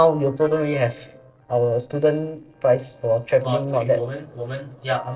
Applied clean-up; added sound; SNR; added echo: neural separator model SepFormer DNS4.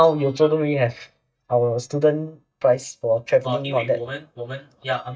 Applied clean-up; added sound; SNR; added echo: neural mask model DeepFilterNet 3.